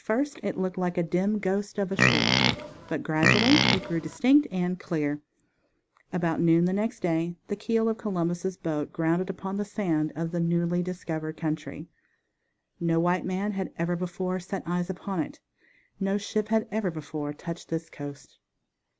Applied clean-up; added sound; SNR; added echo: none; Livestock, farm animals, working animals; -4 dB; none.